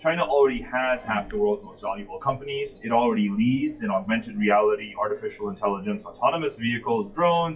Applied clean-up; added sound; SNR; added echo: classical method WPE with log-MMSE.